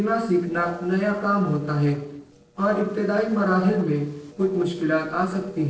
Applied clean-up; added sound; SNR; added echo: neural separator model SepFormer DNS4.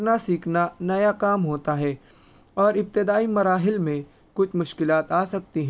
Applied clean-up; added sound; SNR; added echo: none; none; none; none.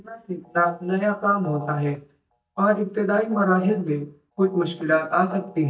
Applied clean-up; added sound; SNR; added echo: neural mask model DeepFilterNet 3.